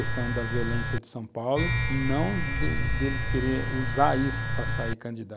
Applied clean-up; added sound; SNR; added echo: none; Domestic sounds, home sounds; -2 dB; none.